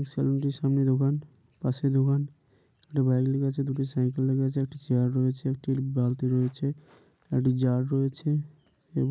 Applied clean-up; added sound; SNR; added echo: none; none; none; none.